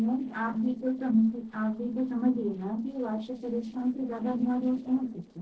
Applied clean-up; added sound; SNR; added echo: neural separator model SepFormer DNS4.